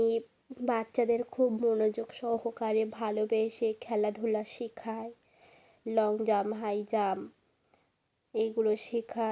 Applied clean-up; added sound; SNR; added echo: none; none; none; none.